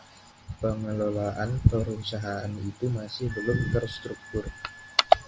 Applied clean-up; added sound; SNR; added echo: none; Wind instrument, woodwind instrument; 19 dB; none.